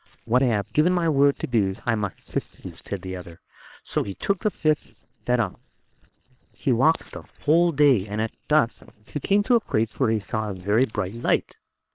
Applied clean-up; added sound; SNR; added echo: neural separator model SepFormer WHAM!.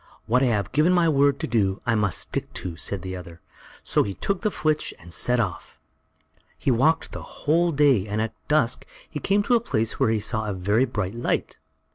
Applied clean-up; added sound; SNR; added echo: none; none; none; none.